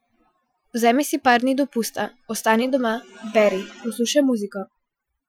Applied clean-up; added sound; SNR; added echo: classical method Wiener filter.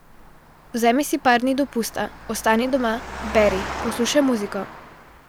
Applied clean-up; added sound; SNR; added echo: none; Engine; 13 dB; none.